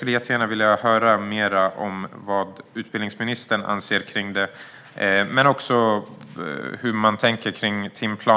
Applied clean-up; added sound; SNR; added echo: none; none; none; none.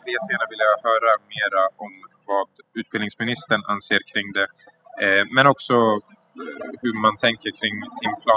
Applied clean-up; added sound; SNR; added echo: classical method spectral subtraction.